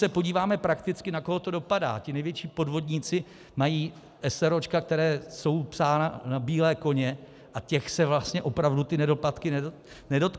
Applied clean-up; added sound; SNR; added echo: none; none; none; none.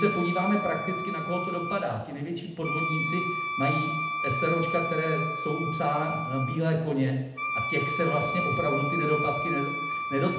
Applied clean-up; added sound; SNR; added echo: none; Wind instrument, woodwind instrument; 3 dB; reverberation time 0.8 s.